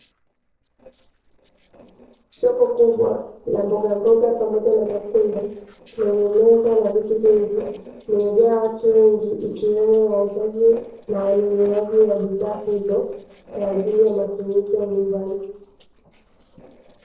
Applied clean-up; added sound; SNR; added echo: neural separator model SepFormer DNS4.